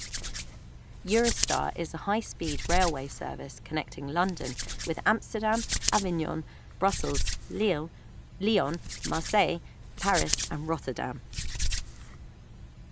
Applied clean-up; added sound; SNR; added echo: none; Hands; 3 dB; none.